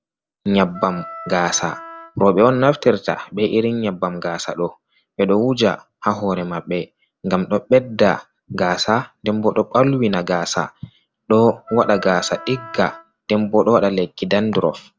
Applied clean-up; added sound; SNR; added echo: none; Wind instrument, woodwind instrument; 16 dB; none.